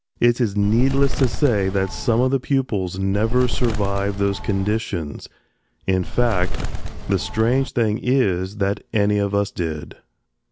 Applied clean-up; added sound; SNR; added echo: none; Bird; 1 dB; none.